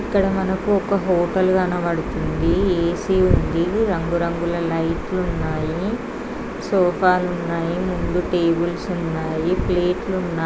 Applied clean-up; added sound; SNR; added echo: none; none; none; none.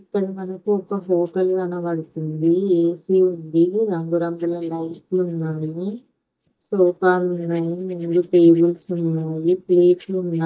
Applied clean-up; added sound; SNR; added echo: neural mask model DeepFilterNet 3.